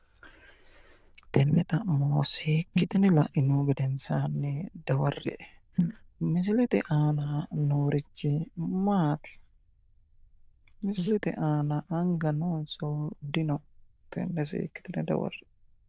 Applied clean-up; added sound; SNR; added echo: neural diffusion model UNIVERSE++.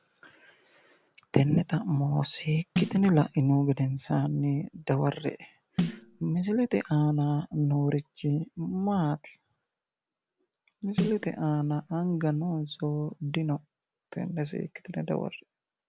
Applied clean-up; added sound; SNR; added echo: none; Snare drum; 6 dB; none.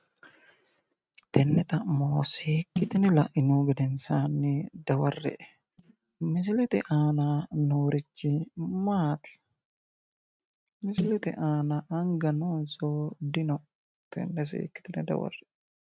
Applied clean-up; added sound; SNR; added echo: neural mask model RNNoise.